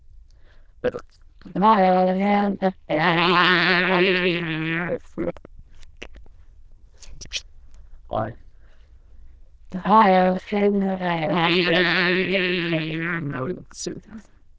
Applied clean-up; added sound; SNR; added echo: neural diffusion model UNIVERSE++.